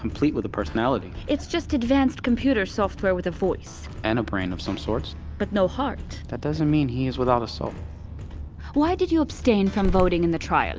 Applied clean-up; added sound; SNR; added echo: none; Growling; 15 dB; none.